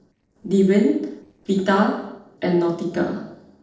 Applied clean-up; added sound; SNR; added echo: neural separator model SepFormer DNS4.